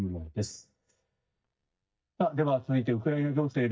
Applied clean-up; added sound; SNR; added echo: neural mask model DeepFilterNet 3.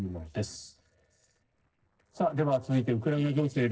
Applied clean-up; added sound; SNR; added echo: neural separator model SepFormer DNS4.